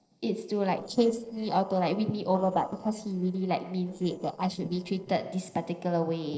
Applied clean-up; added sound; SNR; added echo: neural separator model SepFormer DNS4.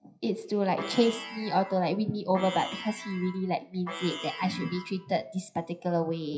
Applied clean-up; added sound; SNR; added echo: classical method WPE with log-MMSE.